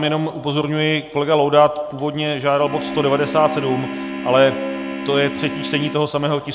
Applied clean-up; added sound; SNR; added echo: none; Organ; 8 dB; none.